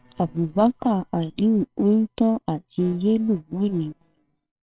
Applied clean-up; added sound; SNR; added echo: neural separator model SepFormer WHAMR!.